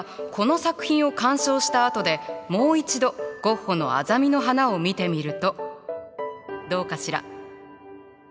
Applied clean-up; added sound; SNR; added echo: none; none; none; none.